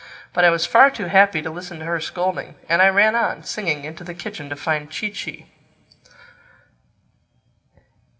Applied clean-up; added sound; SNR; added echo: none; none; none; reverberation time 0.8 s.